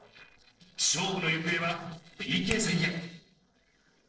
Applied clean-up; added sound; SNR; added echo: neural separator model SepFormer DNS4.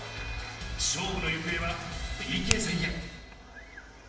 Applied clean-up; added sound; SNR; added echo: none; Finger snapping; 0 dB; reverberation time 0.8 s.